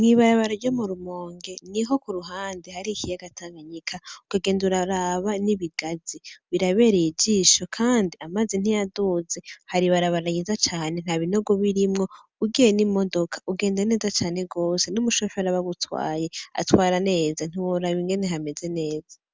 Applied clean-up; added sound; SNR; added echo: none; none; none; none.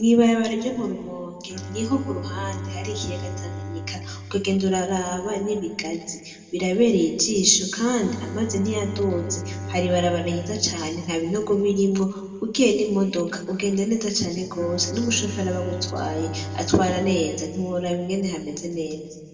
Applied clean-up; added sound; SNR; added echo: none; Bowed string instrument; 12 dB; reverberation time 1.7 s.